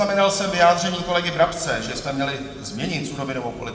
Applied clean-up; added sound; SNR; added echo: none; none; none; reverberation time 1.9 s.